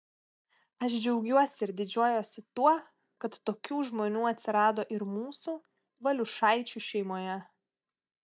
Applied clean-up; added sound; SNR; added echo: neural mask model DeepFilterNet 3.